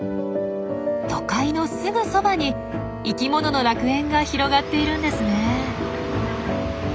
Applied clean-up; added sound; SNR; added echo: none; Bowed string instrument; 13 dB; none.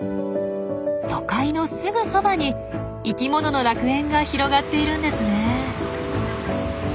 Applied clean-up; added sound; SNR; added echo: none; none; none; none.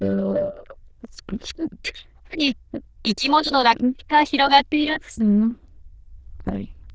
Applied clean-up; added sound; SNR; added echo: neural diffusion model UNIVERSE++.